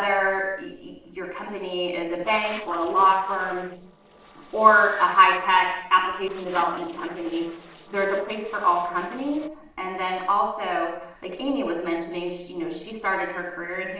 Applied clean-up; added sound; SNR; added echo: neural separator model SepFormer DNS4.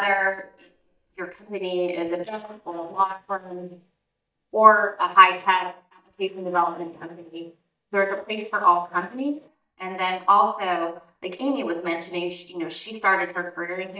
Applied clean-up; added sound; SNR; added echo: neural mask model DeepFilterNet 3.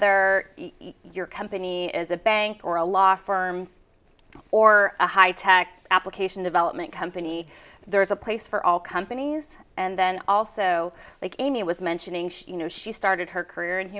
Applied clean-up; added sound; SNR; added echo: none; none; none; none.